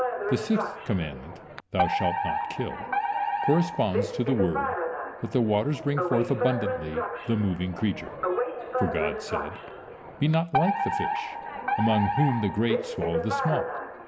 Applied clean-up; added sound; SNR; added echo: none; Alarm; 1 dB; none.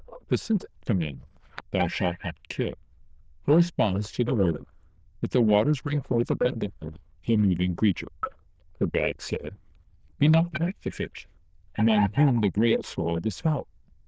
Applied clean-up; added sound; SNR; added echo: neural diffusion model UNIVERSE++.